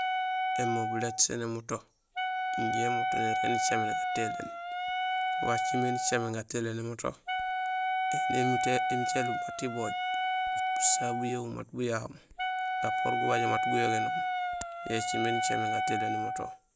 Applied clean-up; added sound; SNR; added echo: none; Wind instrument, woodwind instrument; -3 dB; none.